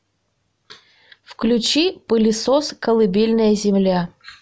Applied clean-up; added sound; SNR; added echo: none; none; none; none.